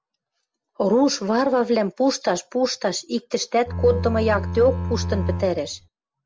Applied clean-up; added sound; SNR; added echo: none; Bowed string instrument; 4 dB; none.